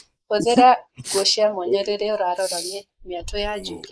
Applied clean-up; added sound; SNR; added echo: neural mask model Resemble Enhance denoiser.